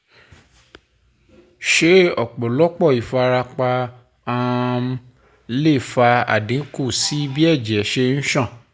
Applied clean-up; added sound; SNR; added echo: none; none; none; none.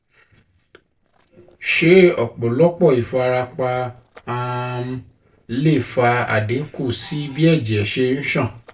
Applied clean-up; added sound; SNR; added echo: neural separator model SepFormer DNS4.